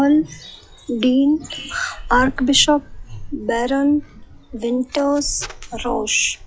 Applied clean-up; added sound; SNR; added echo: classical method log-MMSE.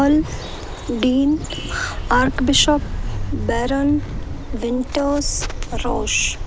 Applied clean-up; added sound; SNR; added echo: none; Ocean; 5 dB; none.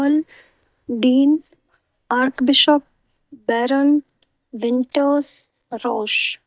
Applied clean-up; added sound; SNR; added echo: neural mask model DeepFilterNet 3.